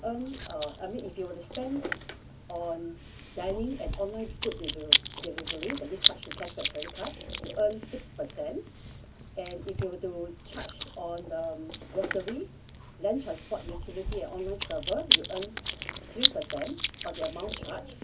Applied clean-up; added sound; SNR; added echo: none; Chewing, mastication; -2 dB; reverberation time 0.4 s.